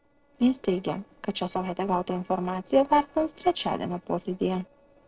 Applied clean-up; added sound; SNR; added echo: neural separator model SepFormer DNS4.